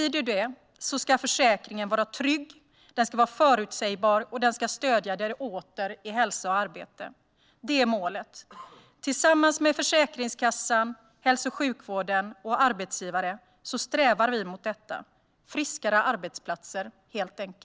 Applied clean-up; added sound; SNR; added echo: none; none; none; none.